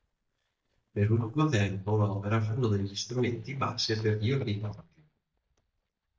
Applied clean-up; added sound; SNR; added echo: neural mask model DeepFilterNet 3.